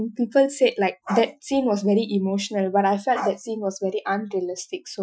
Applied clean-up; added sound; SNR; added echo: classical method Wiener filter.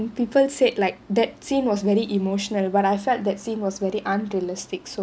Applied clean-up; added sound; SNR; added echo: none; none; none; none.